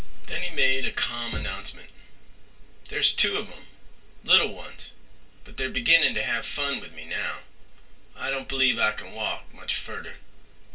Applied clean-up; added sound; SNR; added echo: none; Bass drum; 10 dB; reverberation time 0.2 s.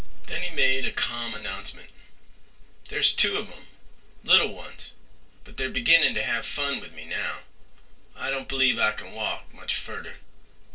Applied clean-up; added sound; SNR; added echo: neural separator model SepFormer DNS4.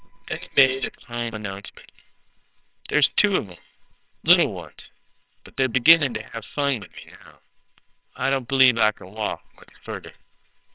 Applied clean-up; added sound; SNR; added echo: neural separator model SepFormer WHAMR!.